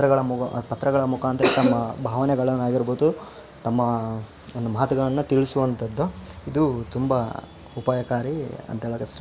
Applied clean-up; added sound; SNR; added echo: none; none; none; none.